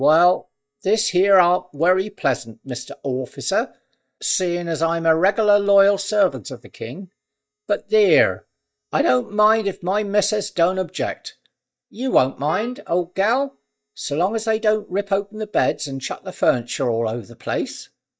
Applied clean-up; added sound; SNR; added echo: neural mask model DeepFilterNet 3.